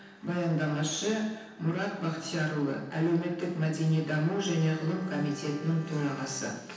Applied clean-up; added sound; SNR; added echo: none; Bowed string instrument; 19 dB; reverberation time 0.9 s.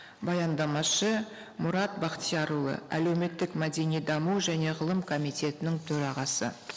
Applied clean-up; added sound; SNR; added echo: none; none; none; none.